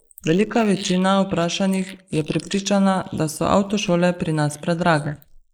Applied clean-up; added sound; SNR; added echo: neural mask model Resemble Enhance denoiser.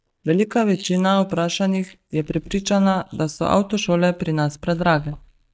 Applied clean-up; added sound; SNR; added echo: neural mask model DeepFilterNet 3.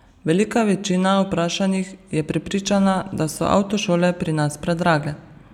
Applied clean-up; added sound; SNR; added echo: none; none; none; none.